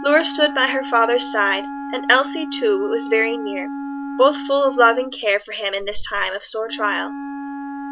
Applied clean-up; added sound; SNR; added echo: none; Wind instrument, woodwind instrument; 10 dB; none.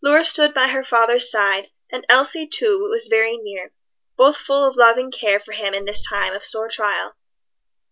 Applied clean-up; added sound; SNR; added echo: none; none; none; none.